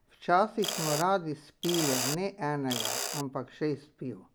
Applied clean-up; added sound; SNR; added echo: none; Mechanisms; 5 dB; none.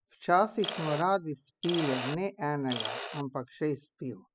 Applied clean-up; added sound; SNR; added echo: classical method spectral subtraction.